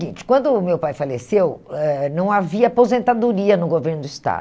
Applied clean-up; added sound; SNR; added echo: none; none; none; none.